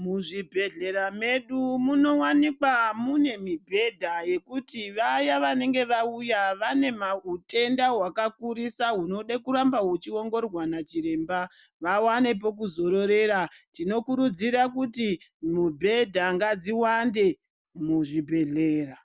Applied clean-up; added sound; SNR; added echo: none; none; none; none.